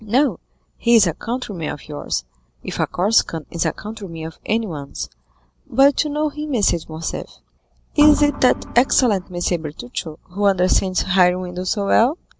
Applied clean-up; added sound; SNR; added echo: none; Organ; 6 dB; none.